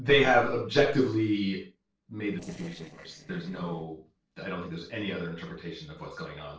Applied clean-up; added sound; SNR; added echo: neural separator model SepFormer DNS4.